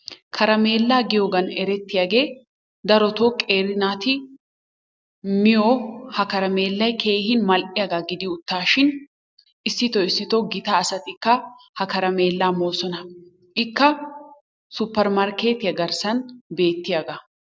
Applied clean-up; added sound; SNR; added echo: none; none; none; none.